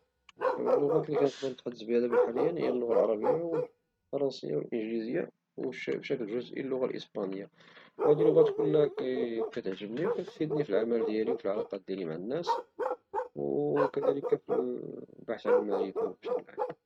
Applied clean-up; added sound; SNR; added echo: neural mask model RNNoise.